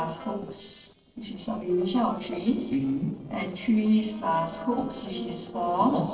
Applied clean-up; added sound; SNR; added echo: neural separator model SepFormer DNS4.